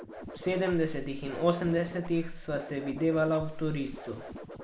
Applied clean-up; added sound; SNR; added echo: none; Scratching (performance technique); 11 dB; none.